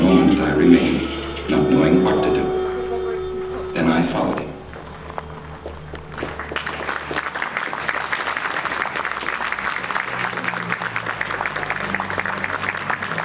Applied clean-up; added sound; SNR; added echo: none; Applause; 1 dB; reverberation time 0.9 s.